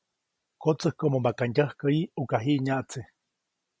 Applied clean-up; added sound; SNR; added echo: none; none; none; none.